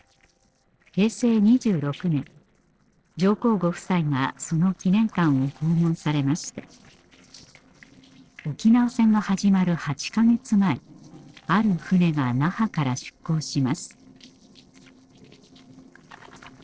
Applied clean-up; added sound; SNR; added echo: neural separator model SepFormer DNS4.